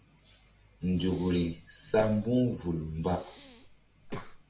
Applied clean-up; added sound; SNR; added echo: none; Breathing; 15 dB; none.